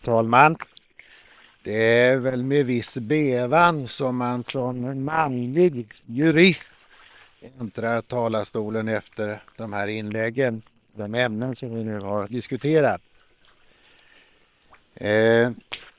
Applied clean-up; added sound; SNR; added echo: neural separator model SepFormer WHAM!.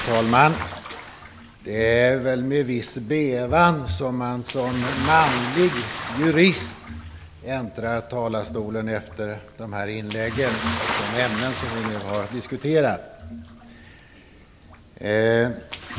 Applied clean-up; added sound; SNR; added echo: none; Bathtub (filling or washing) / Splash, splatter; 11 dB; none.